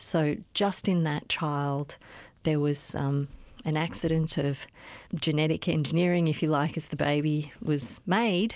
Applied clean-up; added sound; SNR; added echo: none; none; none; none.